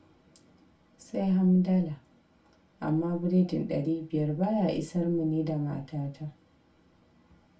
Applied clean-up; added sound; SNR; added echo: none; none; none; reverberation time 0.2 s.